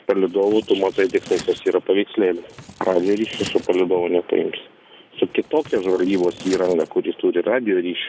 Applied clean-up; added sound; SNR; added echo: none; Scissors; 19 dB; none.